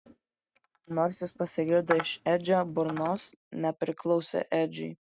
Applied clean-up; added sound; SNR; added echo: neural mask model RNNoise.